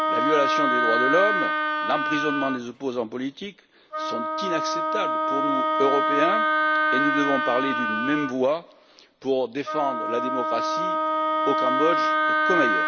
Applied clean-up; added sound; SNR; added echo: none; Wind instrument, woodwind instrument; -3 dB; none.